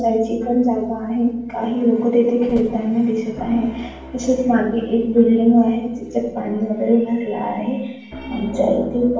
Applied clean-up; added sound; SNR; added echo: none; Piano; 17 dB; reverberation time 0.6 s.